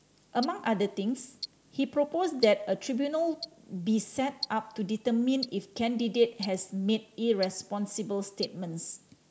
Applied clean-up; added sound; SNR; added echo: none; Tick-tock; 16 dB; none.